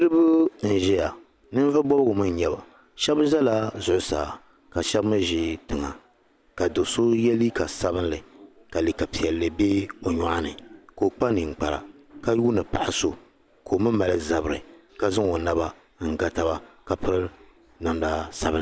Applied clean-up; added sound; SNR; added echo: none; none; none; none.